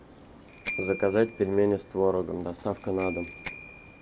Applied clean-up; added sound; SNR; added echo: none; Bicycle bell; 7 dB; none.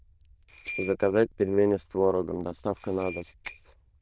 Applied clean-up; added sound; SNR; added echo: neural diffusion model UNIVERSE++.